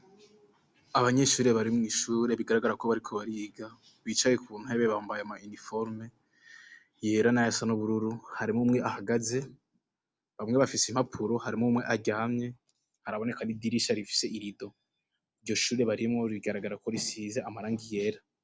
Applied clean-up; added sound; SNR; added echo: none; none; none; none.